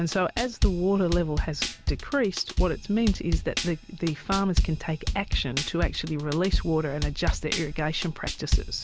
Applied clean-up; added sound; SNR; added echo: none; Drum kit; 1 dB; none.